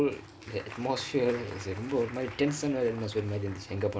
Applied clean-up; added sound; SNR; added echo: none; Applause; 17 dB; none.